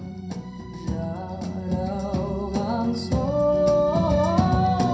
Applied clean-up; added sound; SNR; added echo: none; none; none; reverberation time 0.6 s.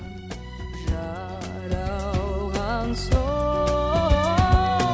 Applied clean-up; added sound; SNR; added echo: none; none; none; none.